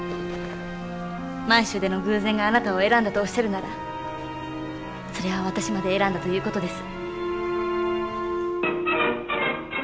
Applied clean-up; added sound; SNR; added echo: none; none; none; none.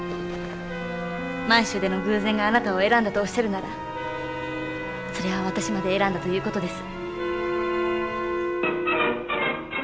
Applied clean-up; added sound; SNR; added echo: none; Wind instrument, woodwind instrument; 11 dB; none.